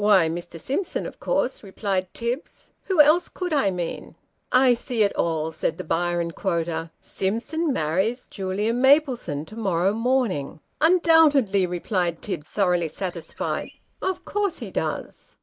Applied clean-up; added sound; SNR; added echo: neural mask model Resemble Enhance denoiser.